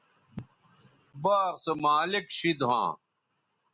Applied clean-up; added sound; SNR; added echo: none; none; none; none.